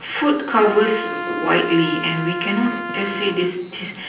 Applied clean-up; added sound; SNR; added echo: none; Trumpet; 8 dB; reverberation time 0.6 s.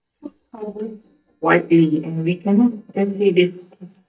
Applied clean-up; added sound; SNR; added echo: neural mask model DeepFilterNet 3.